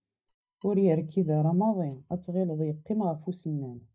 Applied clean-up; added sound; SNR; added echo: neural mask model DeepFilterNet 3.